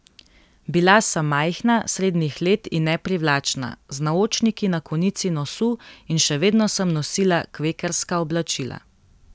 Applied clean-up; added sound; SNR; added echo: none; none; none; none.